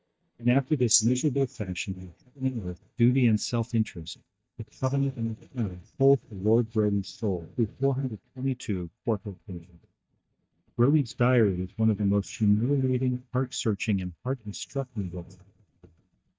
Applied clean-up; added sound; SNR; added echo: neural mask model DeepFilterNet 3.